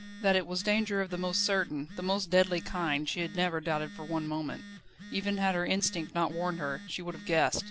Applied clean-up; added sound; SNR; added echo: none; Telephone; 15 dB; none.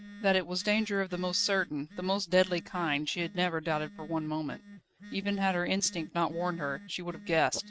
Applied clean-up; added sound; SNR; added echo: neural mask model RNNoise.